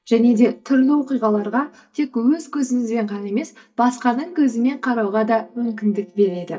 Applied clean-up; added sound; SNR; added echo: neural mask model DeepFilterNet 3.